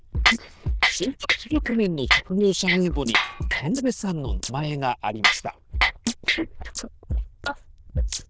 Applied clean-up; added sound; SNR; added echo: neural diffusion model UNIVERSE++.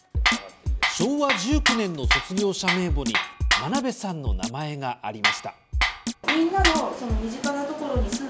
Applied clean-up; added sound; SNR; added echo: none; Drum kit + Tools; -2 dB; none.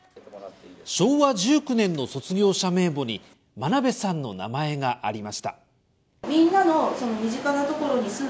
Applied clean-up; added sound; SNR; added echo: none; none; none; none.